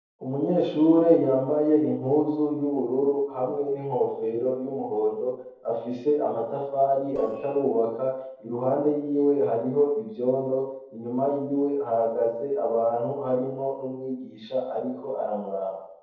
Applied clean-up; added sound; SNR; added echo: neural separator model SepFormer DNS4.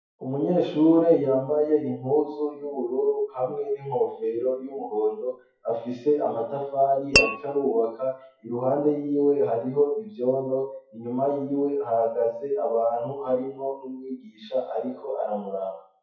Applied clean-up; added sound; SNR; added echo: classical method WPE with log-MMSE.